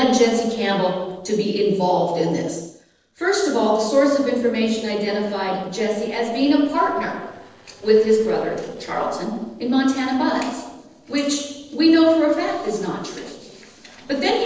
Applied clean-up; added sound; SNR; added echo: neural separator model SepFormer DNS4.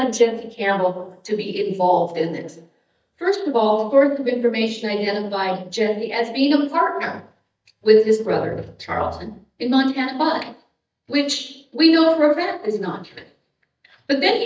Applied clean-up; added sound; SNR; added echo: neural mask model DeepFilterNet 3.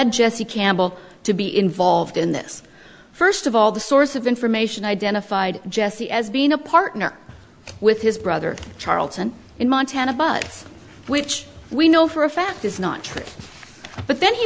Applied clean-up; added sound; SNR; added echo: none; none; none; none.